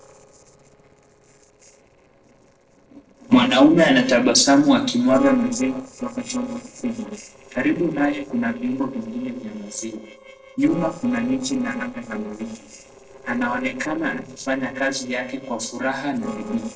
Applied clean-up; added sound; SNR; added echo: neural separator model SepFormer DNS4.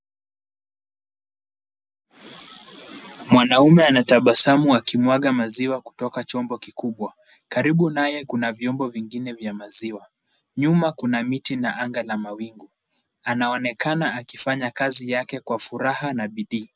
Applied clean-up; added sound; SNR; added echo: none; none; none; none.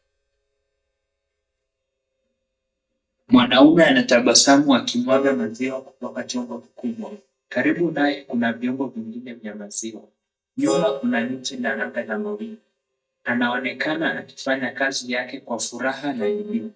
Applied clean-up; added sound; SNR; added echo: neural mask model DeepFilterNet 3.